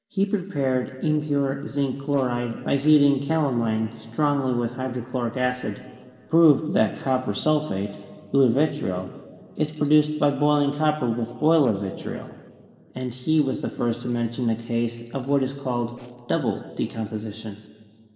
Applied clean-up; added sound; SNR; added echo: neural separator model SepFormer DNS4.